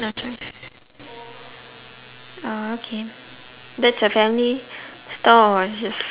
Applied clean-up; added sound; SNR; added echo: none; none; none; none.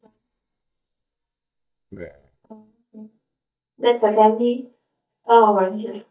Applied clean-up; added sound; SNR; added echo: neural mask model DeepFilterNet 3.